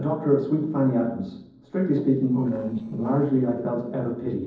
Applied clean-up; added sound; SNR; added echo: neural separator model SepFormer DNS4.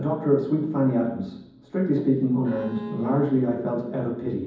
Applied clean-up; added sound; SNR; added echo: none; Bowed string instrument; 20 dB; reverberation time 1.2 s.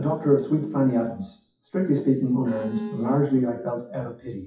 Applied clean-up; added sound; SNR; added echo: classical method WPE with log-MMSE.